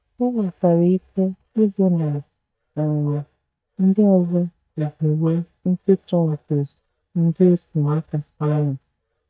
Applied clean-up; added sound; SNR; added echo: neural mask model DeepFilterNet 3.